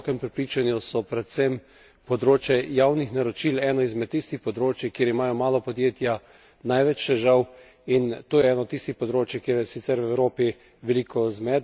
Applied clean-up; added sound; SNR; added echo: none; none; none; none.